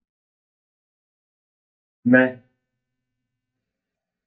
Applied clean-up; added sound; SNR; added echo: neural mask model DeepFilterNet 3.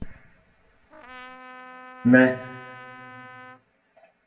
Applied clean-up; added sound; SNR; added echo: none; Trumpet; 17 dB; reverberation time 0.9 s.